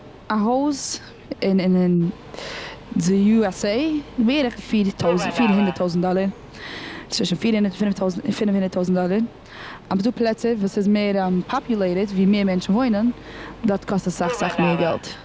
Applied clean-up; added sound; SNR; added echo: none; Subway, metro, underground; 14 dB; none.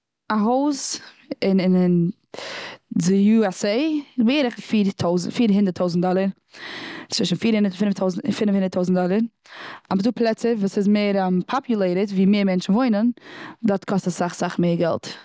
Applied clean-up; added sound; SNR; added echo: none; none; none; none.